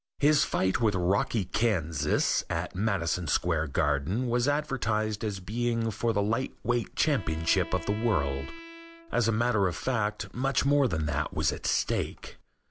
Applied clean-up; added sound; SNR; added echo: none; Bowed string instrument; 17 dB; none.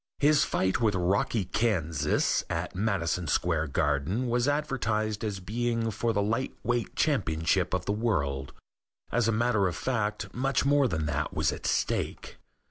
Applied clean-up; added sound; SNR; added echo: none; none; none; none.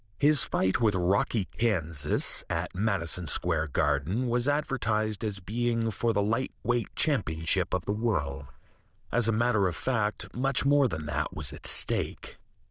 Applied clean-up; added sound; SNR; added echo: neural diffusion model UNIVERSE++.